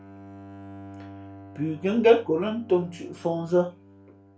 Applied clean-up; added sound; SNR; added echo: none; Bowed string instrument; 18 dB; reverberation time 0.3 s.